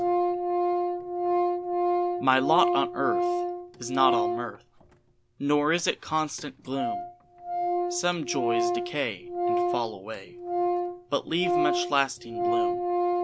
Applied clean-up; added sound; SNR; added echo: none; Organ; -2 dB; none.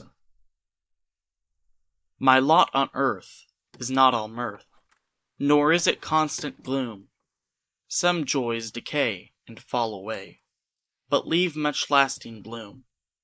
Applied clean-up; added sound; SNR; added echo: neural mask model Resemble Enhance denoiser.